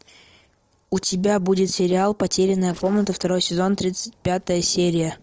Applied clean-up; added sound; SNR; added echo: neural separator model SepFormer DNS4.